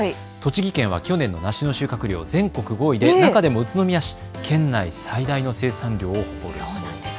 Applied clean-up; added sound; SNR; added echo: none; none; none; none.